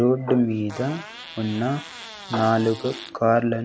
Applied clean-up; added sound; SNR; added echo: none; Fart; 17 dB; none.